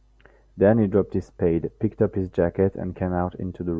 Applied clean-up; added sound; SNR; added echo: none; none; none; none.